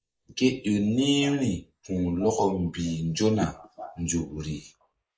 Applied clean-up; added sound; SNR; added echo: neural mask model Resemble Enhance denoiser.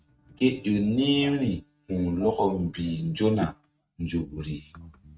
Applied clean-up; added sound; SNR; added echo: neural mask model RNNoise.